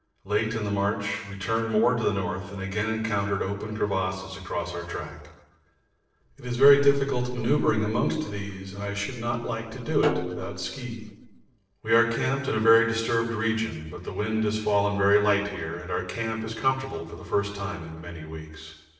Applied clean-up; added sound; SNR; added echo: neural separator model SepFormer DNS4.